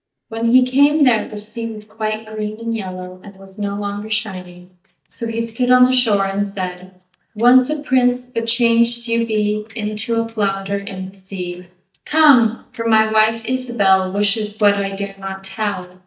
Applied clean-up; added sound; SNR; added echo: neural mask model DeepFilterNet 3.